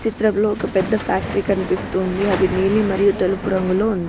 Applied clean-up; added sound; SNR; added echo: none; Hammer; 10 dB; none.